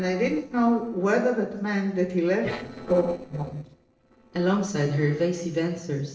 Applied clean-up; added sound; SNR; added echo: neural separator model SepFormer DNS4.